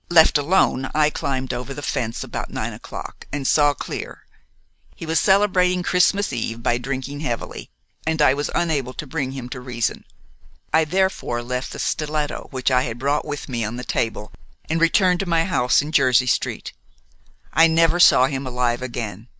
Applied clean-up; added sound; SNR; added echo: none; none; none; none.